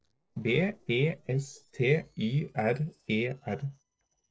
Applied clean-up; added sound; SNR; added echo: neural separator model SepFormer DNS4.